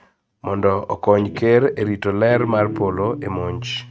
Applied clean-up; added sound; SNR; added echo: neural mask model RNNoise.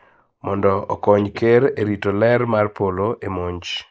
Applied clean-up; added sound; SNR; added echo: neural mask model Resemble Enhance denoiser.